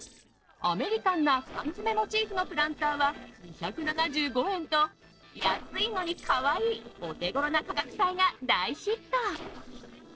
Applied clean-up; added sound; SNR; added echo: neural separator model SepFormer DNS4.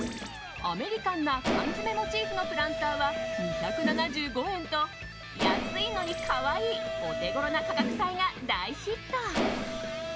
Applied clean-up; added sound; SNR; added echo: none; Mechanisms; 2 dB; none.